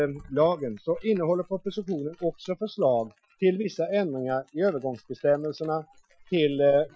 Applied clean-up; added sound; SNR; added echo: classical method Wiener filter.